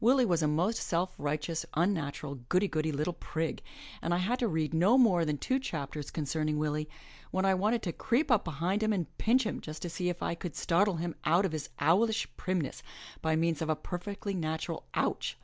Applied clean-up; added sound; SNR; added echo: none; none; none; none.